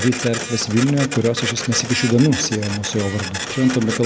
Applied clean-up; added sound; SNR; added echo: none; Printer; 8 dB; none.